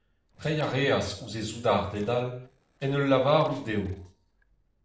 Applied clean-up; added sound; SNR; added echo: neural separator model SepFormer DNS4.